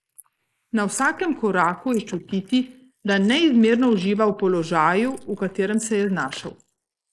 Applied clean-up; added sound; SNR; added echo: neural mask model Resemble Enhance denoiser.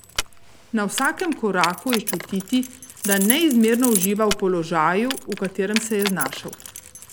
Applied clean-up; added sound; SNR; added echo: none; Keys jangling; 8 dB; none.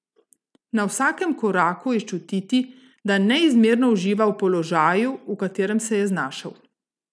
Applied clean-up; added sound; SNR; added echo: none; none; none; none.